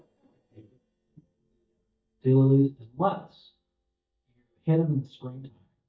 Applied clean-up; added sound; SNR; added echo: neural mask model DeepFilterNet 3.